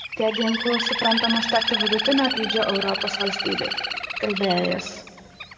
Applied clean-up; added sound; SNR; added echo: none; Bird; 2 dB; reverberation time 1.5 s.